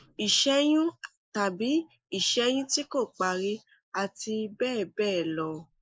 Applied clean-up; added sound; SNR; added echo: neural mask model Resemble Enhance denoiser.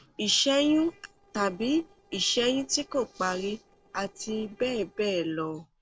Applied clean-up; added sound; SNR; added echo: neural separator model SepFormer DNS4.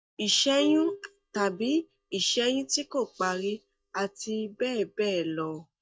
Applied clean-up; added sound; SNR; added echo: neural mask model DeepFilterNet 3.